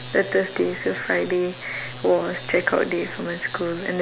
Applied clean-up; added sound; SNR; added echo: none; none; none; none.